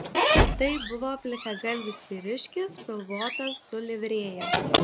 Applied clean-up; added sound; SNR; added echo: none; Knock + Squeak / Slam; -4 dB; none.